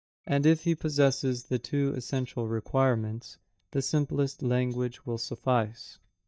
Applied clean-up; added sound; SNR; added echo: neural mask model DeepFilterNet 3.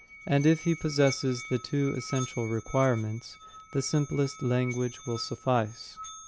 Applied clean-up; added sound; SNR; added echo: none; Musical instrument; 15 dB; none.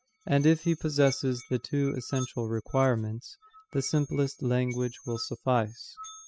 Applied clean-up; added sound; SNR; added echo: classical method spectral subtraction.